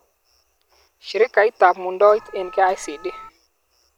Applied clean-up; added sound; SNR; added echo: none; Alarm; 19 dB; none.